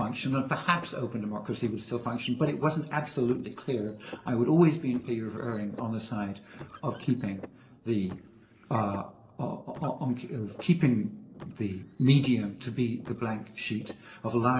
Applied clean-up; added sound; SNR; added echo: neural separator model SepFormer DNS4.